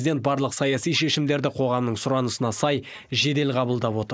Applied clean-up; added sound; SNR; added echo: neural mask model Resemble Enhance denoiser.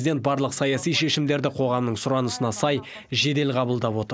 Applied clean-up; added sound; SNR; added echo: none; none; none; none.